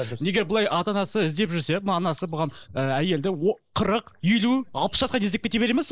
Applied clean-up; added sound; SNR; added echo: neural mask model Resemble Enhance denoiser.